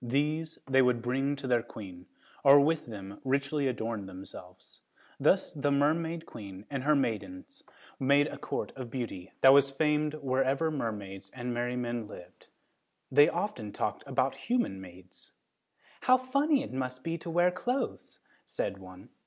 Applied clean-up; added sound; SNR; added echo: none; none; none; none.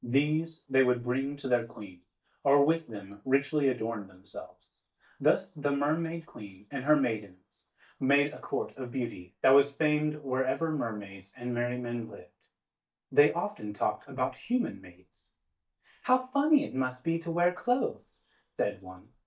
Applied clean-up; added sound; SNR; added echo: neural mask model DeepFilterNet 3.